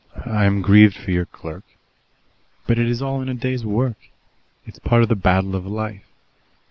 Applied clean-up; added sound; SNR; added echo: none; none; none; none.